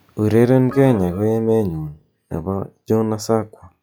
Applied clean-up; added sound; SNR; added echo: classical method log-MMSE.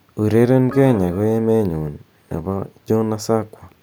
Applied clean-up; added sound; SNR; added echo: none; Organ; 15 dB; none.